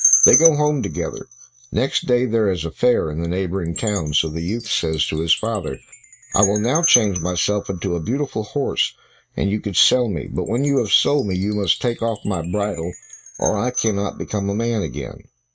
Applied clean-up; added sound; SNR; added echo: neural mask model RNNoise.